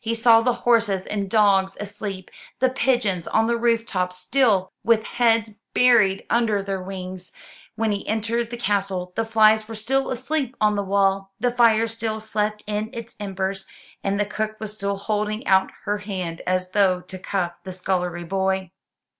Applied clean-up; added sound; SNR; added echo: none; none; none; none.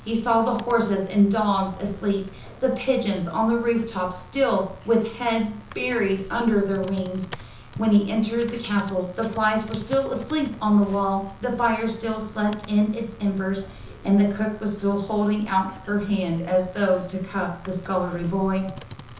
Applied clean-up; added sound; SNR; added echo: none; Computer keyboard; 18 dB; reverberation time 0.6 s.